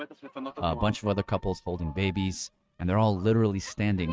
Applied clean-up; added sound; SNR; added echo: neural mask model RNNoise.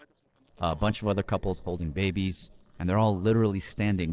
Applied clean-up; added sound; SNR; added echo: neural separator model SepFormer DNS4.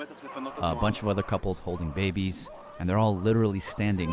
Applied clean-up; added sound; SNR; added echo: none; none; none; none.